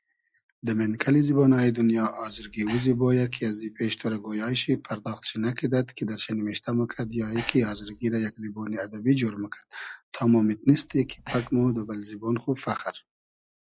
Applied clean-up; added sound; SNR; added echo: classical method log-MMSE.